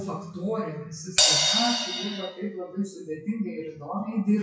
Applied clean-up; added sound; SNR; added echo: classical method WPE with log-MMSE.